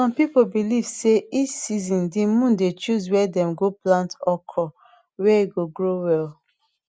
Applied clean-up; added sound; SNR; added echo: none; none; none; none.